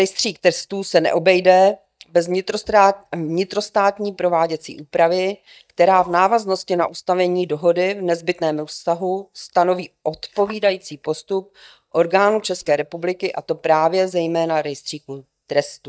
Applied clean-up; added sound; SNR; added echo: neural mask model DeepFilterNet 3.